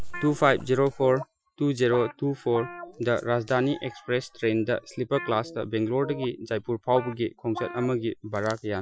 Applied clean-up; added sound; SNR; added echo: classical method Wiener filter.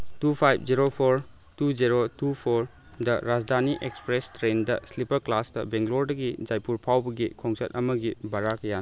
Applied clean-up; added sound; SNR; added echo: none; none; none; none.